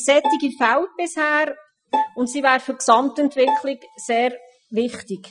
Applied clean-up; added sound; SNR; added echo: classical method Wiener filter.